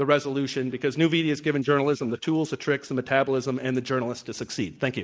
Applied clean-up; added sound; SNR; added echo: neural mask model Resemble Enhance denoiser.